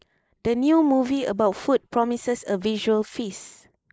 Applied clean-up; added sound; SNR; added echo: neural mask model Resemble Enhance denoiser.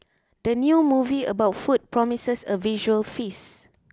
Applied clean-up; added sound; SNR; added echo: none; none; none; none.